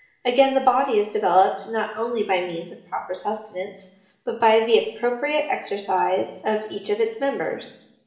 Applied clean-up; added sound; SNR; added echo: none; none; none; reverberation time 0.7 s.